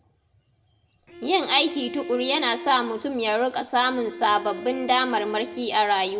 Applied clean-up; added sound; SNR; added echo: none; Bowed string instrument; 13 dB; reverberation time 1.8 s.